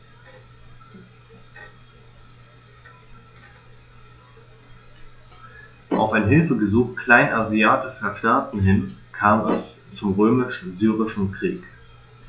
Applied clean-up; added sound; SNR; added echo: classical method log-MMSE.